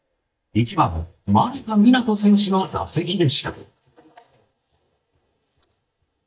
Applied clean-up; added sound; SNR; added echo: neural mask model DeepFilterNet 3.